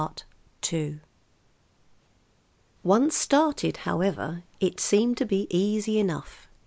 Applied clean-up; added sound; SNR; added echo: none; none; none; none.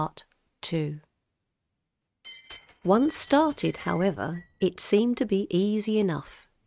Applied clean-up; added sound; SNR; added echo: neural mask model RNNoise.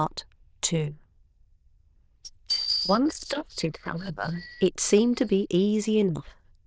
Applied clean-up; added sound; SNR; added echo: neural diffusion model UNIVERSE++.